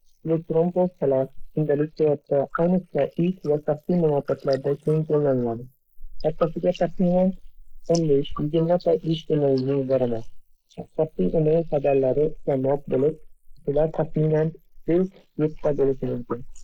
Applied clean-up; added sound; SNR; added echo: neural mask model Resemble Enhance denoiser.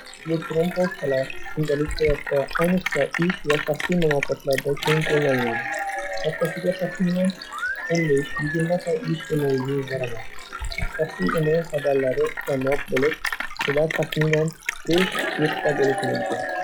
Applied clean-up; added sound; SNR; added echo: classical method log-MMSE.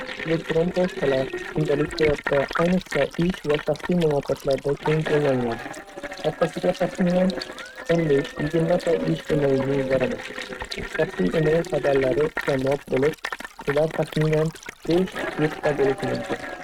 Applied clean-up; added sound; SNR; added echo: neural mask model RNNoise.